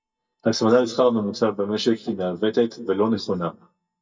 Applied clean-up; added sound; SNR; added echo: neural mask model DeepFilterNet 3.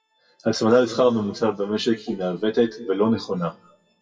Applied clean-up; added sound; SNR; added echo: classical method WPE with log-MMSE.